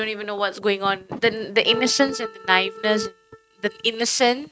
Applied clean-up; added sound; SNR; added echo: neural mask model RNNoise.